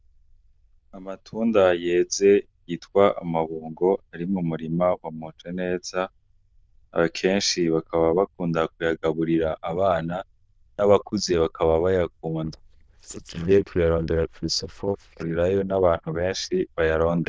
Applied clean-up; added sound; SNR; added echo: neural diffusion model UNIVERSE++.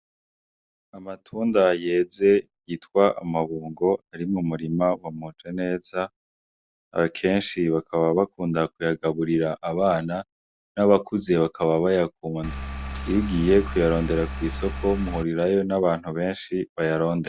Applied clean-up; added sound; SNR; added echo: none; Shatter + Engine; 7 dB; none.